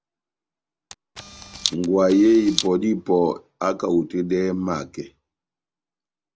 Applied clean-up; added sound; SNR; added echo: none; Camera; 8 dB; none.